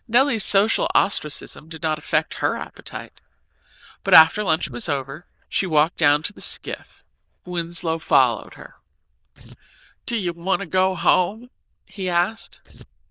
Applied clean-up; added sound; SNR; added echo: neural diffusion model UNIVERSE++.